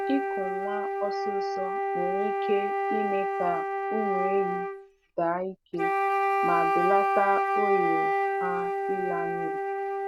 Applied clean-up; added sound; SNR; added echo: none; Wind instrument, woodwind instrument; -4 dB; none.